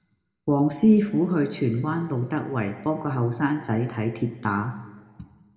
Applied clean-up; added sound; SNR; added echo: none; none; none; reverberation time 1.2 s.